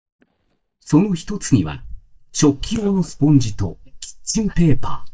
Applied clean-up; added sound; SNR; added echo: neural mask model DeepFilterNet 3.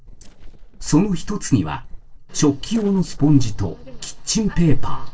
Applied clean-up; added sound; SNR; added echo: neural separator model SepFormer DNS4.